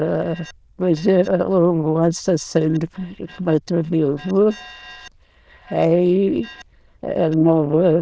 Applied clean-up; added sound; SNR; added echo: neural diffusion model UNIVERSE++.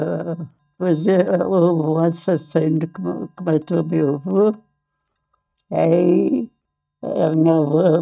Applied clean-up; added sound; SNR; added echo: neural mask model DeepFilterNet 3.